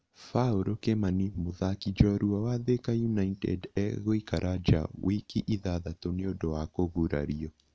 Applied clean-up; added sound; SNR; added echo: none; none; none; none.